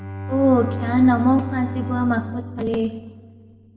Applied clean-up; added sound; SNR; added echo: none; Bowed string instrument; 9 dB; reverberation time 1.3 s.